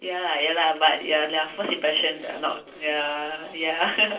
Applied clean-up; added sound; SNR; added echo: none; none; none; reverberation time 0.3 s.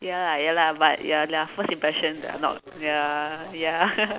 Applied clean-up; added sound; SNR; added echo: none; none; none; none.